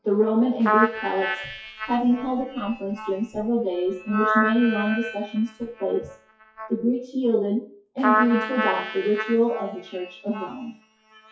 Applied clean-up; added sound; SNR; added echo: classical method WPE with log-MMSE.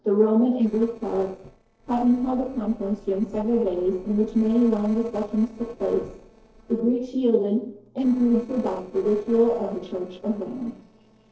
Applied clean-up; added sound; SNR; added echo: neural separator model SepFormer DNS4.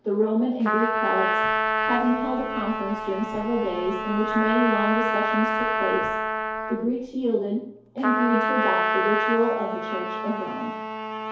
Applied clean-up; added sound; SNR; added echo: none; Trumpet; 0 dB; reverberation time 2.4 s.